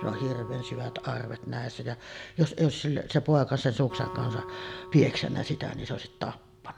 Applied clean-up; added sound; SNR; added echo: none; Acoustic guitar; 15 dB; none.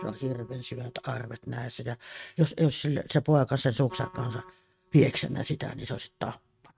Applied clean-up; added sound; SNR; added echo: neural mask model RNNoise.